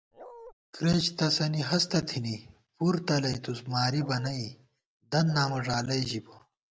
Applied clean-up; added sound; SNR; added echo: none; Bark; 17 dB; none.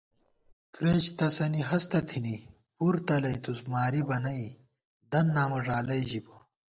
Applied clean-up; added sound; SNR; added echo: neural separator model SepFormer DNS4.